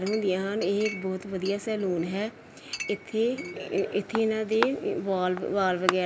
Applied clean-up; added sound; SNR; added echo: none; Chink, clink; 10 dB; none.